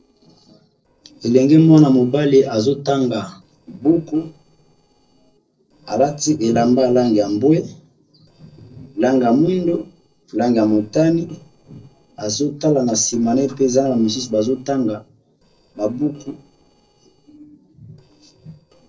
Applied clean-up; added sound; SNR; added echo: neural separator model SepFormer DNS4.